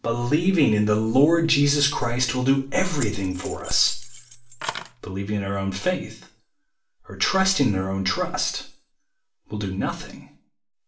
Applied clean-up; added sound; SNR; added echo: none; Keys jangling; 9 dB; reverberation time 0.4 s.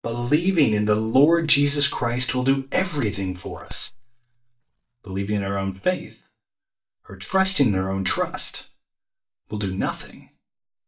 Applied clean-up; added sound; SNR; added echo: neural mask model DeepFilterNet 3.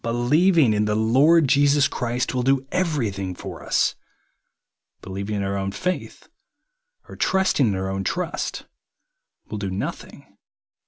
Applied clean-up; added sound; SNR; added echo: none; none; none; none.